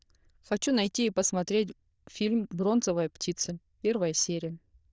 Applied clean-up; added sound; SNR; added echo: neural diffusion model UNIVERSE++.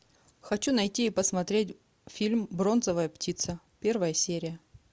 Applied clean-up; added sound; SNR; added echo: none; none; none; none.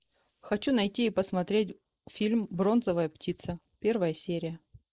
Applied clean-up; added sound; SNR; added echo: neural mask model Resemble Enhance denoiser.